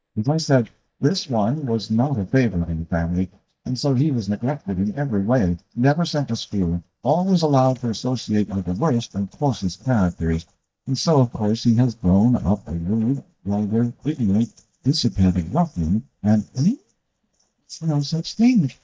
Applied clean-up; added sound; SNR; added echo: neural mask model DeepFilterNet 3.